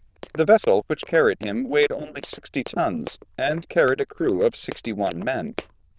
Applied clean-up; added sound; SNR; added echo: neural diffusion model UNIVERSE++.